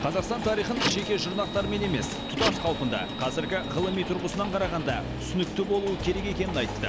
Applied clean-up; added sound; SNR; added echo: none; Printer + Train; 6 dB; none.